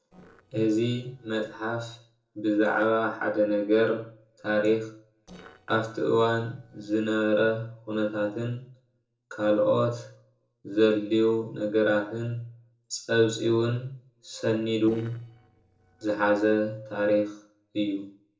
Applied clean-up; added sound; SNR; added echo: neural separator model SepFormer DNS4.